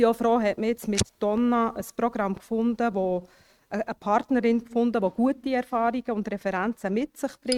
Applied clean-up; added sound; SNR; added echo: neural mask model RNNoise.